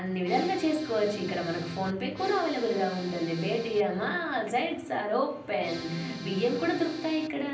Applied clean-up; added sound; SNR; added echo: none; Accordion; 12 dB; reverberation time 0.6 s.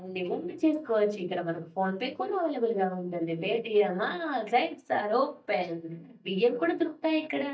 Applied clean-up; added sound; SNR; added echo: neural mask model DeepFilterNet 3.